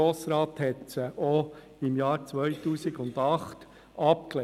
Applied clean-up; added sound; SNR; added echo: none; none; none; none.